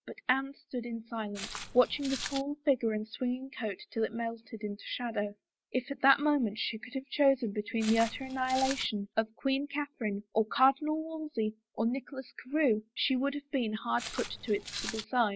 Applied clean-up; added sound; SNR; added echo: none; Walk, footsteps; 9 dB; none.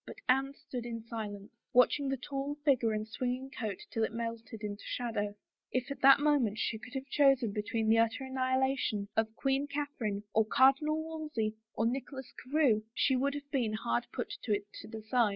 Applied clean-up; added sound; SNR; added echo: none; none; none; none.